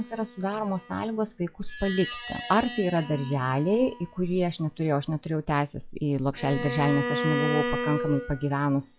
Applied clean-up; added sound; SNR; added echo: classical method log-MMSE.